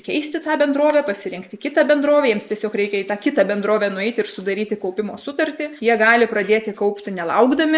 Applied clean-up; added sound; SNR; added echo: neural mask model Resemble Enhance denoiser.